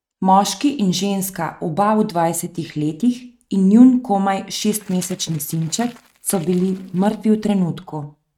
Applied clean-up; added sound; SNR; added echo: neural mask model RNNoise.